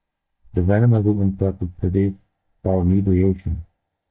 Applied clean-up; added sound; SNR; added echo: neural mask model DeepFilterNet 3.